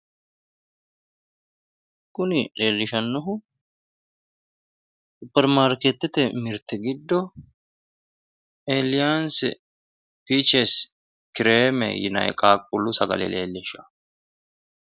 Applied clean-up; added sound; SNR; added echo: none; none; none; none.